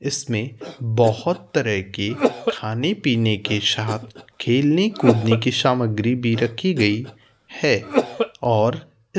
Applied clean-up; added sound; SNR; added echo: none; Cough; 7 dB; none.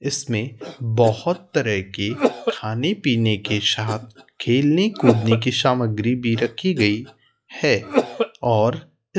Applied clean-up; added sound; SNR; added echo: classical method log-MMSE.